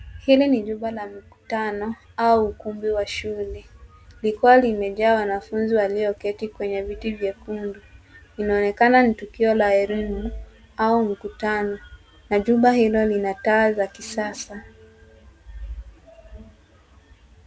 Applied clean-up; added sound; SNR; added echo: none; none; none; none.